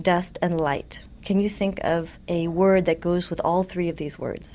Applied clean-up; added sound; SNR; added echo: none; none; none; none.